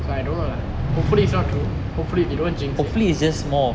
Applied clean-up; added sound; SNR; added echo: none; Musical instrument; 18 dB; none.